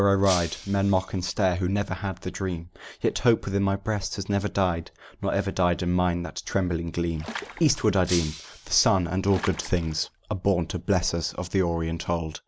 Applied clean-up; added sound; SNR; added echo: none; Water / Splash, splatter + Shatter; 13 dB; none.